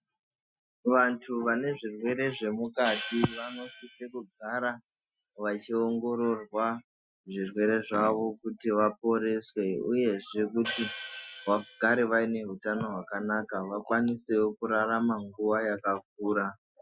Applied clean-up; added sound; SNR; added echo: classical method Wiener filter.